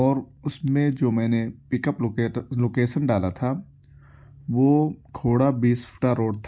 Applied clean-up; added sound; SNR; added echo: none; none; none; none.